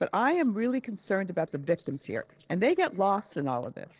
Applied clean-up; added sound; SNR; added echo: neural separator model SepFormer DNS4.